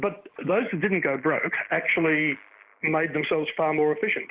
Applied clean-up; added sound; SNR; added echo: neural mask model Resemble Enhance denoiser.